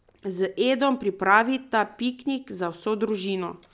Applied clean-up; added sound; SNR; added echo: none; none; none; none.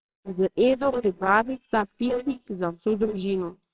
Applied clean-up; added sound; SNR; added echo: neural separator model SepFormer WHAMR!.